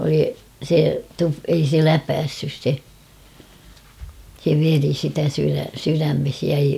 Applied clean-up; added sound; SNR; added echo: none; none; none; none.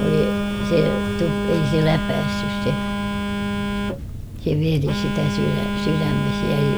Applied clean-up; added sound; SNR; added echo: none; Telephone; 0 dB; none.